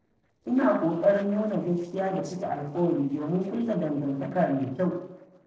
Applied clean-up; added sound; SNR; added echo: neural separator model SepFormer DNS4.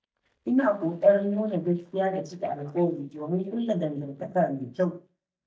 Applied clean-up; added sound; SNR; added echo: neural mask model DeepFilterNet 3.